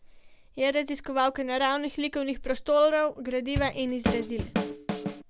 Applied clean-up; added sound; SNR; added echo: none; Drum / Drum kit; 3 dB; none.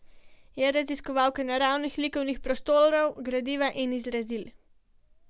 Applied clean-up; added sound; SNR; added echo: none; none; none; none.